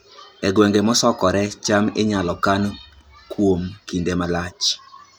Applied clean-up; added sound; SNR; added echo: none; none; none; none.